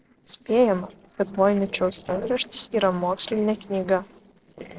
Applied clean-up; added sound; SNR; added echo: neural separator model SepFormer DNS4.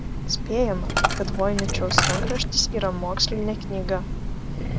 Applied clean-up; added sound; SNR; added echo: none; Coin (dropping) + Train; -2 dB; none.